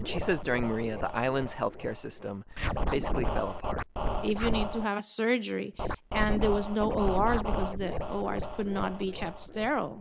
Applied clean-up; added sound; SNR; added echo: none; Scratching (performance technique); 1 dB; none.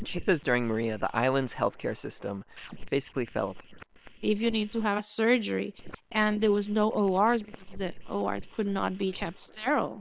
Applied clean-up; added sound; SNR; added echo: neural separator model SepFormer WHAM!.